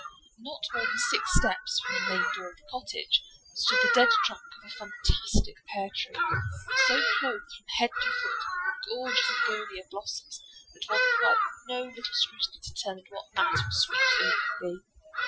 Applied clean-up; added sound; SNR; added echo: classical method Wiener filter.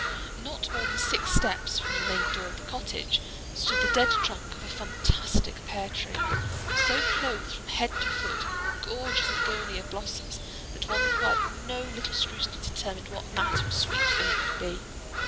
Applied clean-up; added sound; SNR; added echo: none; Bird vocalization, bird call, bird song; -2 dB; none.